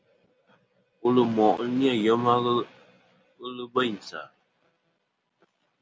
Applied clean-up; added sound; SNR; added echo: none; none; none; none.